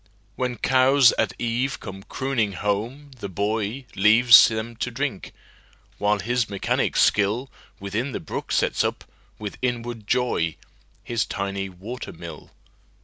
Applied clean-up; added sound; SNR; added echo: none; none; none; none.